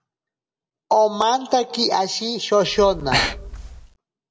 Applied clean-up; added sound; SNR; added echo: none; Breathing; 5 dB; none.